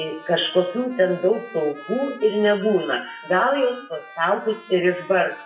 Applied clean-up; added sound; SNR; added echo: classical method WPE with log-MMSE.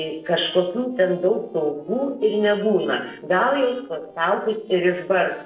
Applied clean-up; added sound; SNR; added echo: neural separator model SepFormer DNS4.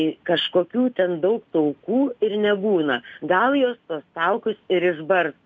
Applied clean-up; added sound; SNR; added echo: none; none; none; none.